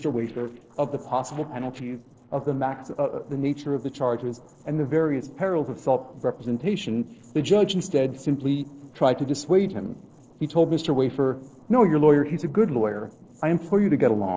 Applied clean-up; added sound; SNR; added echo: neural separator model SepFormer DNS4.